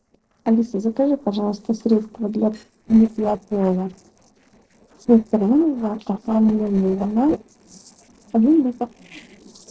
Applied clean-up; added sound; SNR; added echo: neural separator model SepFormer DNS4.